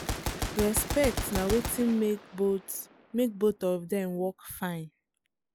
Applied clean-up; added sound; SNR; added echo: none; Gunshot, gunfire; 7 dB; none.